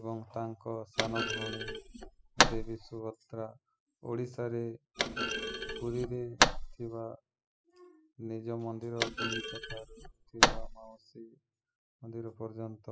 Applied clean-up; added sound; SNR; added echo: classical method spectral subtraction.